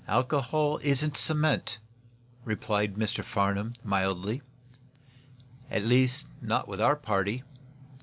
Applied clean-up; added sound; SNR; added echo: none; none; none; none.